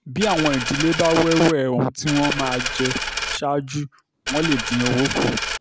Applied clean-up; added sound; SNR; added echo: none; Coin (dropping); 4 dB; none.